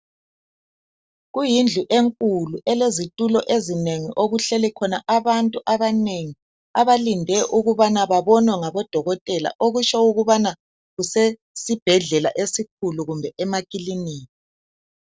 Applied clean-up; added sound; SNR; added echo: neural separator model SepFormer DNS4.